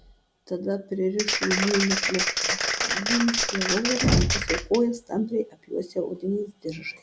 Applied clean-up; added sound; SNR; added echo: none; Applause; 0 dB; none.